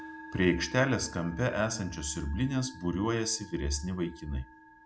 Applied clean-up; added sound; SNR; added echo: none; Musical instrument; 17 dB; none.